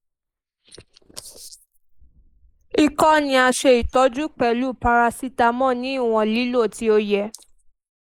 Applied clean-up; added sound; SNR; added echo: neural mask model Resemble Enhance denoiser.